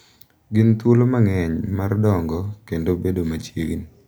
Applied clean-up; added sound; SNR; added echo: none; none; none; none.